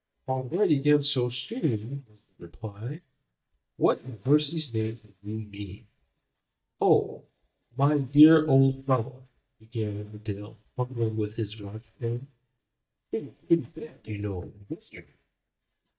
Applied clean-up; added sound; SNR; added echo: neural mask model DeepFilterNet 3.